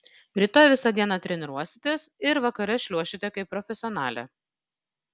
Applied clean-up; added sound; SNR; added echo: none; none; none; none.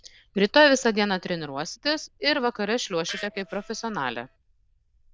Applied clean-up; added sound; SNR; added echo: neural diffusion model UNIVERSE++.